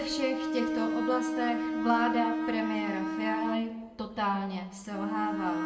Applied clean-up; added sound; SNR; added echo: none; Bowed string instrument; 1 dB; reverberation time 0.6 s.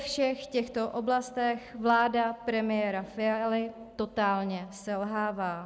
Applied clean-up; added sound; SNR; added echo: none; none; none; none.